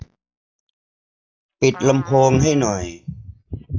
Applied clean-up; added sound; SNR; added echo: classical method log-MMSE.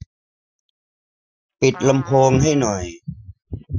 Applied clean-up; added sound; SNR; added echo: classical method Wiener filter.